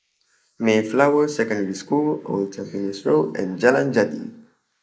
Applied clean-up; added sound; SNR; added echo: neural mask model Resemble Enhance denoiser.